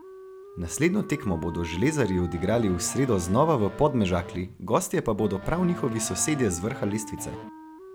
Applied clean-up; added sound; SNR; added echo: none; Wind instrument, woodwind instrument + Electric guitar / Bass guitar; 14 dB; none.